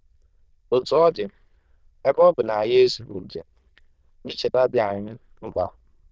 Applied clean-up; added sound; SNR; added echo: neural diffusion model UNIVERSE++.